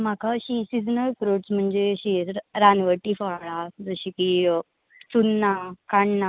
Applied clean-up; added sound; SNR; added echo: none; none; none; none.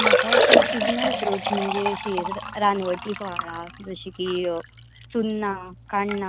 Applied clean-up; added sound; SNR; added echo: none; Liquid; -3 dB; none.